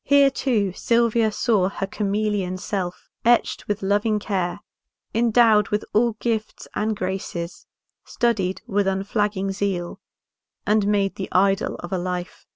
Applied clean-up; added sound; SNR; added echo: none; none; none; none.